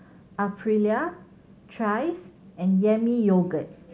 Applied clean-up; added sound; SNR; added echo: none; none; none; none.